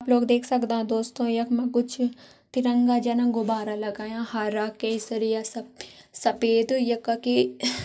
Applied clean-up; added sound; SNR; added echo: none; none; none; none.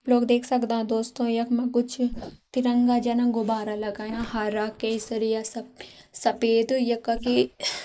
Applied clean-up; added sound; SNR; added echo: neural mask model Resemble Enhance denoiser.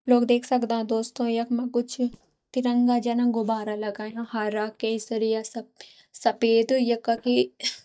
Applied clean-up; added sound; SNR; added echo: neural mask model DeepFilterNet 3.